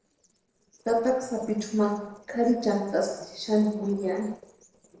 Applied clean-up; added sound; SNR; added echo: neural separator model SepFormer DNS4.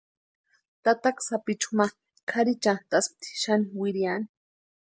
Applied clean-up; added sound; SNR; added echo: none; none; none; none.